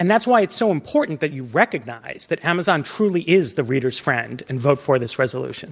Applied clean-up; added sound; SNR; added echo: none; none; none; none.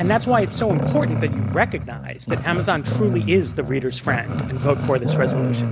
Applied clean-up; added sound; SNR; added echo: none; Growling; 1 dB; none.